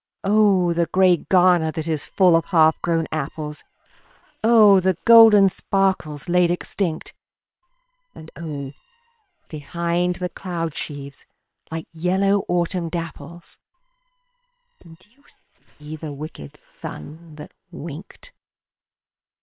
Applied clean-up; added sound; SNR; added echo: neural separator model SepFormer WHAM!.